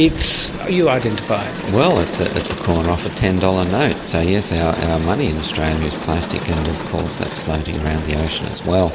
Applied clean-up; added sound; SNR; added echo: none; Crowd; 9 dB; none.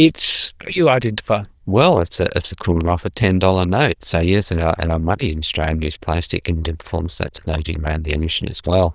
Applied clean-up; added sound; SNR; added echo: neural diffusion model UNIVERSE++.